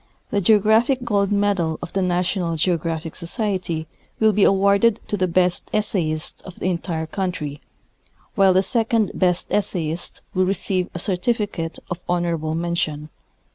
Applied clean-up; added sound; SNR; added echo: none; none; none; none.